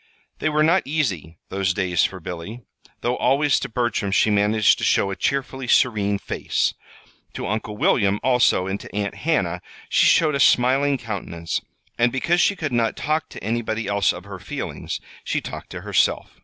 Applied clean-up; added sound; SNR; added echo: none; none; none; none.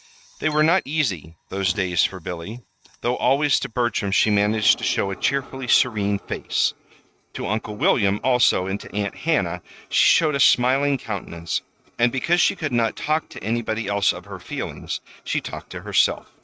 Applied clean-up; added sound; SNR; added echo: neural mask model RNNoise.